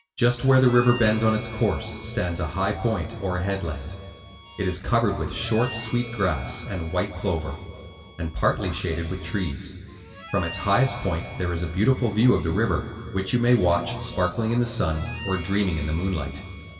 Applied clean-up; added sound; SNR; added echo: none; Harmonica; 19 dB; reverberation time 2.2 s.